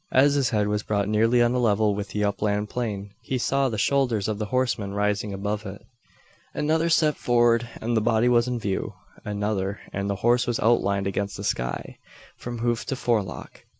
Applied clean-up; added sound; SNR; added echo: none; none; none; none.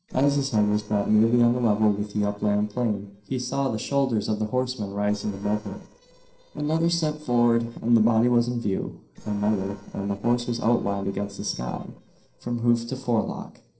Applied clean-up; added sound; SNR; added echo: neural separator model SepFormer DNS4.